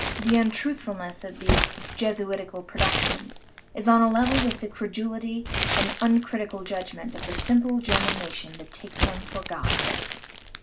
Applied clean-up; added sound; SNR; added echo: none; Crumpling, crinkling; 2 dB; none.